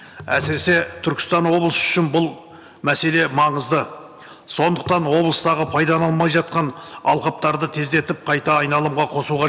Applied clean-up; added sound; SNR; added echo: none; none; none; none.